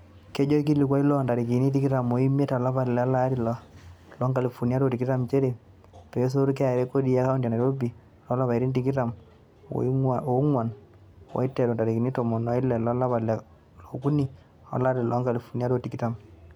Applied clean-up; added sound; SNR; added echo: none; none; none; none.